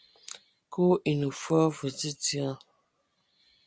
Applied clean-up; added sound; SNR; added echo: none; none; none; none.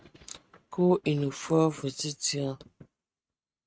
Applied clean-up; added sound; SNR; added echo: neural mask model RNNoise.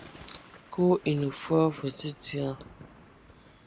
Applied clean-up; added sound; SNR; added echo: none; Thunder / Rain; 20 dB; none.